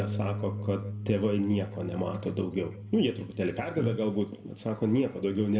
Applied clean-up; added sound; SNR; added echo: none; Bass guitar; 9 dB; reverberation time 0.6 s.